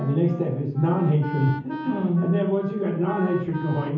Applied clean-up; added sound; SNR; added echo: none; Wind instrument, woodwind instrument; 13 dB; reverberation time 0.7 s.